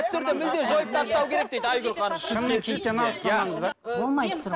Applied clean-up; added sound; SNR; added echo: none; none; none; none.